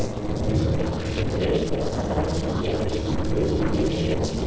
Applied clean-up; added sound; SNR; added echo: neural separator model SepFormer DNS4.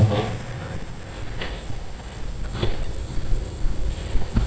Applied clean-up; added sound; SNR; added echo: neural mask model DeepFilterNet 3.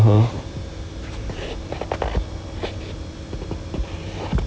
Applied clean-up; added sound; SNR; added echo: none; none; none; none.